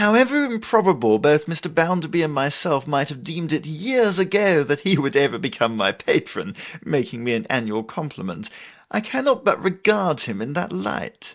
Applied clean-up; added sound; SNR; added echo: none; none; none; none.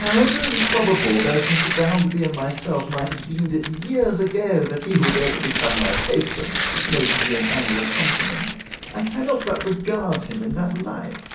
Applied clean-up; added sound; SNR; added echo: none; Tearing; 3 dB; reverberation time 0.6 s.